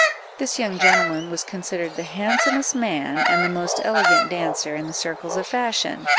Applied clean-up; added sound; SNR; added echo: none; Bird vocalization, bird call, bird song; -2 dB; none.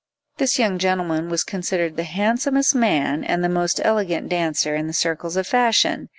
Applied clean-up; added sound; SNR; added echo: none; none; none; none.